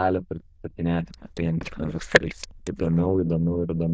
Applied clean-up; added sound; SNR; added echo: neural diffusion model UNIVERSE++.